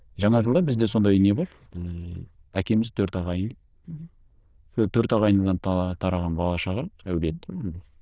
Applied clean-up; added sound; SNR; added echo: neural diffusion model UNIVERSE++.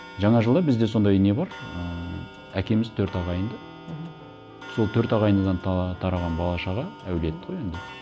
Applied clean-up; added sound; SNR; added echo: none; Clock; 18 dB; none.